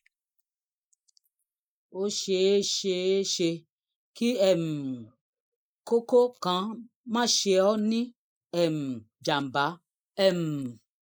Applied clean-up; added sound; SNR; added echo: neural mask model Resemble Enhance denoiser.